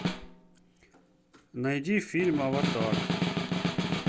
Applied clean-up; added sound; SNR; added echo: none; Snare drum; 0 dB; none.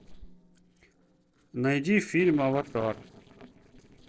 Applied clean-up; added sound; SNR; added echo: neural separator model SepFormer DNS4.